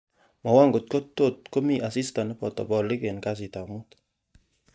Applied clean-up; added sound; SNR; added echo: neural mask model DeepFilterNet 3.